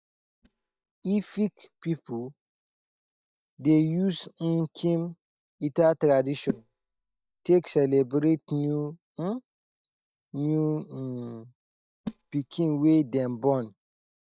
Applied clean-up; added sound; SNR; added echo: neural mask model DeepFilterNet 3.